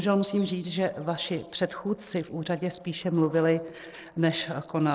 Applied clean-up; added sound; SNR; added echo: neural separator model SepFormer DNS4.